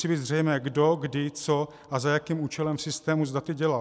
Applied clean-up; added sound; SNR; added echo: none; none; none; none.